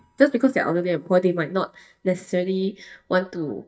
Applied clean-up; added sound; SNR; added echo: neural mask model DeepFilterNet 3.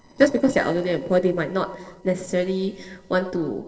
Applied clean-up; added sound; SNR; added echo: neural separator model SepFormer DNS4.